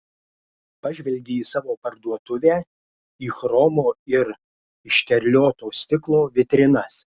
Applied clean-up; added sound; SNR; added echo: none; none; none; none.